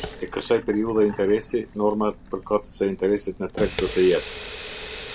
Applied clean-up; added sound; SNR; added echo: none; Sink (filling or washing) / Water tap, faucet; 13 dB; none.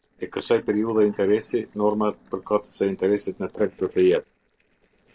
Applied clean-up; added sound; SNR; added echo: neural separator model SepFormer DNS4.